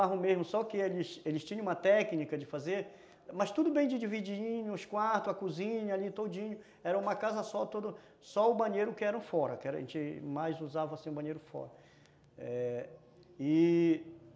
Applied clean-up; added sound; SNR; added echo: none; none; none; none.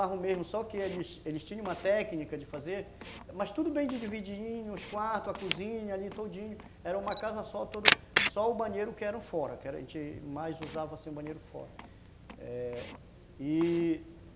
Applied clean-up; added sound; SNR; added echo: none; Camera; 3 dB; none.